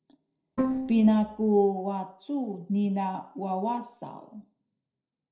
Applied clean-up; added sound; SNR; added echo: neural separator model SepFormer DNS4.